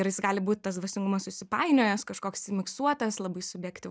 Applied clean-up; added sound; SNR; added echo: none; none; none; none.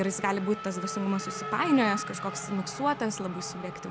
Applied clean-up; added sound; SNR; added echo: none; Race car, auto racing / Accelerating, revving, vroom; 8 dB; none.